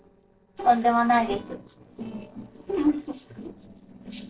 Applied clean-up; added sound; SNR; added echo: neural separator model SepFormer DNS4.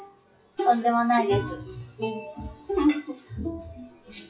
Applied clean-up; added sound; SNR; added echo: classical method WPE with log-MMSE.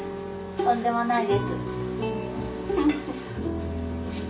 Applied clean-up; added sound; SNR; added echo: none; Wind instrument, woodwind instrument; 14 dB; reverberation time 0.2 s.